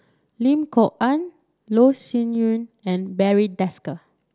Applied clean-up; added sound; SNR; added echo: none; none; none; none.